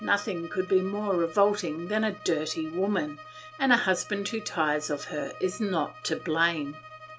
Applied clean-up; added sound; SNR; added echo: none; Bowed string instrument; 17 dB; none.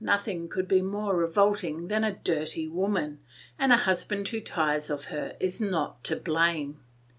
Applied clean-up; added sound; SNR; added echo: none; none; none; none.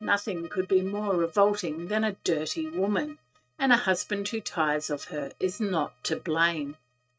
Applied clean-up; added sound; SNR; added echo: neural mask model RNNoise.